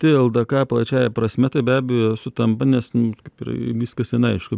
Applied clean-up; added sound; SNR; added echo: none; none; none; none.